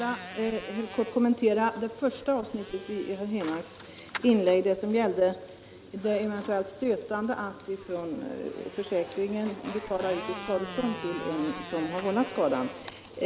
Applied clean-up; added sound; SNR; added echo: none; Motorcycle; 16 dB; none.